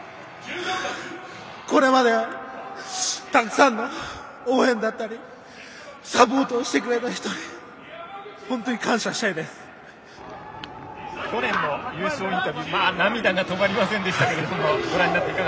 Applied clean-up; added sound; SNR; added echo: none; none; none; none.